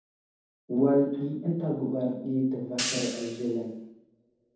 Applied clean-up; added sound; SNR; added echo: none; Hi-hat; 8 dB; reverberation time 0.9 s.